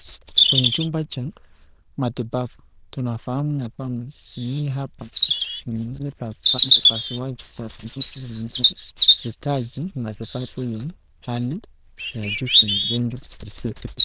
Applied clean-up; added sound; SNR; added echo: neural diffusion model UNIVERSE++.